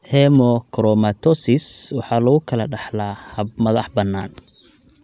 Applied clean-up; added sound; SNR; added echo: none; none; none; none.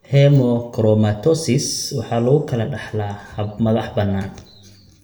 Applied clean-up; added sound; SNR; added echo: none; none; none; reverberation time 0.6 s.